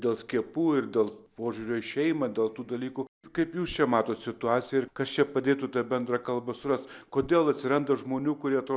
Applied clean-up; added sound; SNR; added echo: none; none; none; none.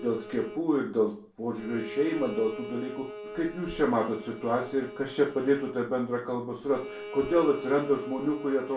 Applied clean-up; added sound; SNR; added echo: none; Bowed string instrument; 13 dB; reverberation time 0.3 s.